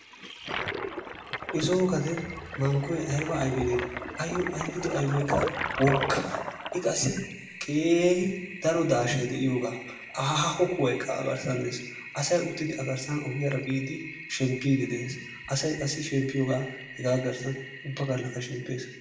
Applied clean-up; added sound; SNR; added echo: none; Toilet flush; 9 dB; reverberation time 0.7 s.